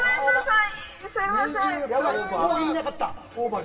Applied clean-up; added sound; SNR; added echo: none; Chink, clink; 17 dB; reverberation time 1.3 s.